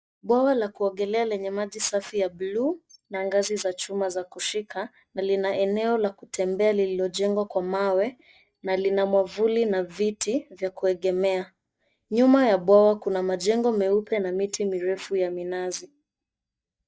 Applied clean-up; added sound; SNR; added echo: neural mask model DeepFilterNet 3.